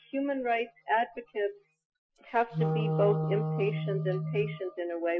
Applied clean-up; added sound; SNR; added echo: classical method Wiener filter.